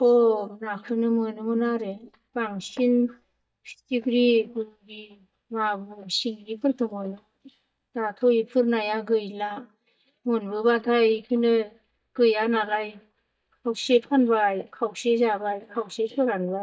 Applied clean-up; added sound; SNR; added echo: neural mask model DeepFilterNet 3.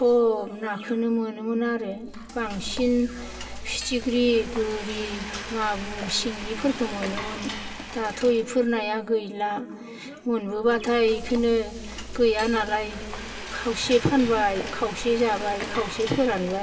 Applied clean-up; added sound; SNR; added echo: none; Frying (food); 12 dB; reverberation time 2.8 s.